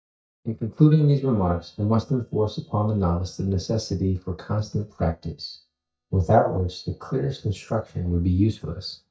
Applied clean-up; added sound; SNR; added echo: neural mask model DeepFilterNet 3.